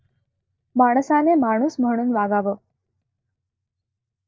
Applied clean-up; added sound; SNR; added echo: neural mask model DeepFilterNet 3.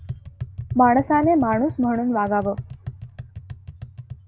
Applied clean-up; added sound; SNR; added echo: none; Tap; 12 dB; none.